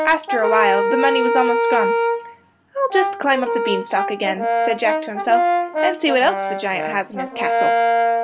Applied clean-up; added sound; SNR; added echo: none; Brass instrument; -2 dB; none.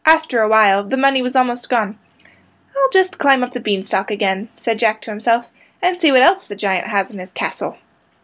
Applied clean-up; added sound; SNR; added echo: none; none; none; none.